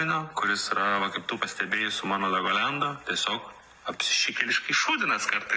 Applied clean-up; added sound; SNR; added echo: none; none; none; none.